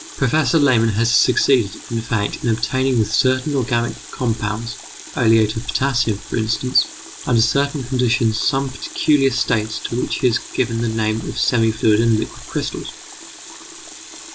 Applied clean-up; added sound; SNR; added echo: none; Water tap, faucet; 17 dB; none.